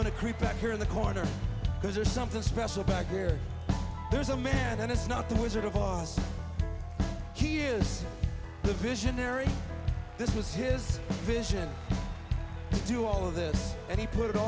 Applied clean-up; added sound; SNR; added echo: none; none; none; none.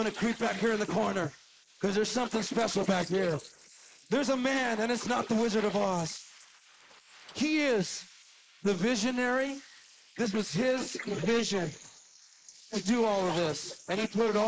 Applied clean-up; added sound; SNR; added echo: neural mask model Resemble Enhance denoiser.